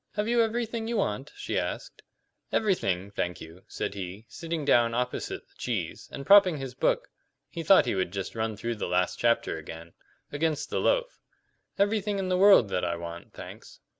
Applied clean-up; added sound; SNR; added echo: none; none; none; none.